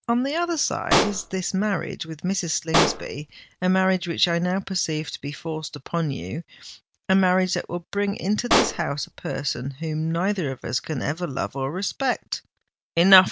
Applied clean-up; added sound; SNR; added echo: none; Explosion; 3 dB; none.